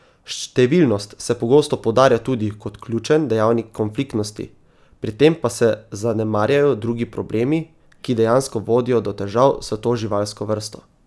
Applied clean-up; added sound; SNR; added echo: none; none; none; none.